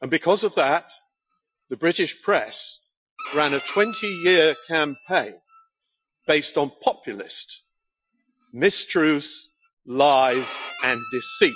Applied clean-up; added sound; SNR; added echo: classical method Wiener filter.